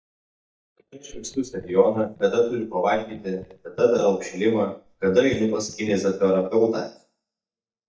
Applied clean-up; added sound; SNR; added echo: neural mask model DeepFilterNet 3.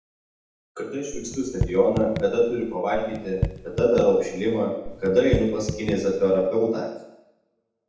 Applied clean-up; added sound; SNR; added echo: none; Raindrop / Drip; 8 dB; reverberation time 0.8 s.